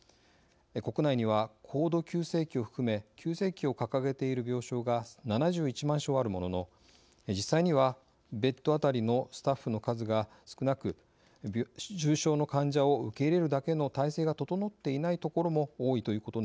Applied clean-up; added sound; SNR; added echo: none; none; none; none.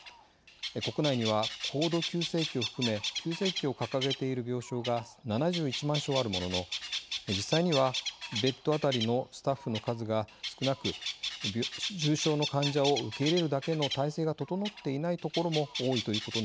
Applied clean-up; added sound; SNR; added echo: none; Bird; 7 dB; none.